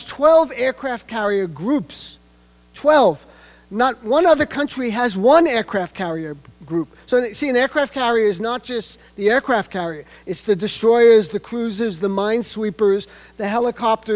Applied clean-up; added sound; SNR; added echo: none; none; none; none.